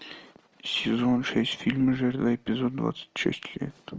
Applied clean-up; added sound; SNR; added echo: none; none; none; none.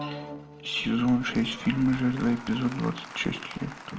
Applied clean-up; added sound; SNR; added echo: none; Applause; 14 dB; reverberation time 0.4 s.